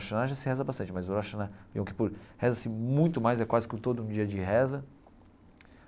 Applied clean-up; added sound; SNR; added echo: none; none; none; none.